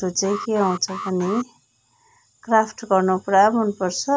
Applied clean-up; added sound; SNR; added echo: none; Alarm; 12 dB; none.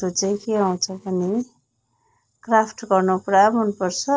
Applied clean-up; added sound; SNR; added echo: neural separator model SepFormer DNS4.